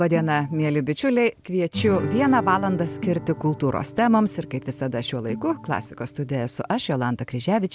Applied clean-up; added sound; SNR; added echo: none; Guitar + Organ; 12 dB; none.